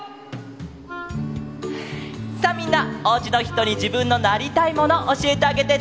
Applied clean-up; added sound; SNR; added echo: none; Insect + Wind instrument, woodwind instrument; 18 dB; none.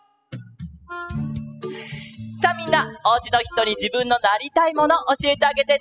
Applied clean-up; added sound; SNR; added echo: classical method spectral subtraction.